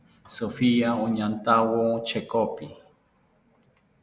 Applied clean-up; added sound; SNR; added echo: none; none; none; none.